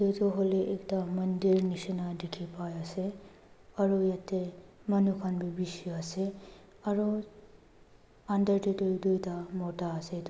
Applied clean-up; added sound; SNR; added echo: none; none; none; none.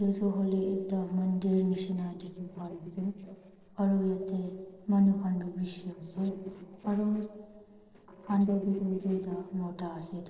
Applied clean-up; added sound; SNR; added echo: neural separator model SepFormer DNS4.